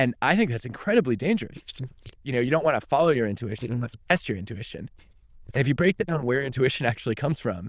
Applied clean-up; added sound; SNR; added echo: neural diffusion model UNIVERSE++.